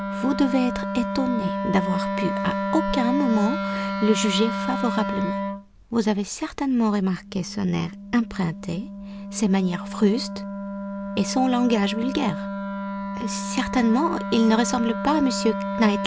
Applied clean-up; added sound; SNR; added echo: none; Wind instrument, woodwind instrument; 5 dB; none.